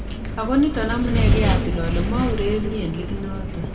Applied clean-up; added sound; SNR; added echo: none; Wind; -2 dB; reverberation time 1.8 s.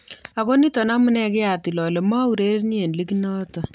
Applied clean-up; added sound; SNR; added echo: none; none; none; none.